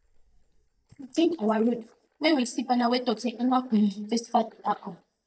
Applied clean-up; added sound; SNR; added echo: neural mask model DeepFilterNet 3.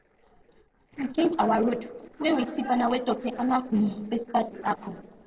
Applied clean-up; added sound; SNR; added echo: neural separator model SepFormer DNS4.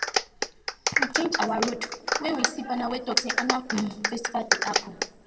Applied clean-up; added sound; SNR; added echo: none; Clapping; -2 dB; reverberation time 0.5 s.